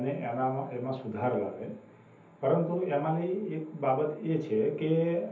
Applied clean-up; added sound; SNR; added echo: none; none; none; reverberation time 0.7 s.